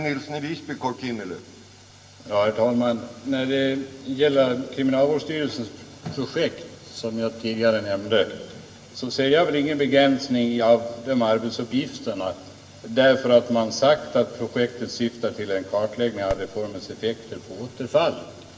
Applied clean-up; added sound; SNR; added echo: none; Fireworks; 17 dB; reverberation time 1.3 s.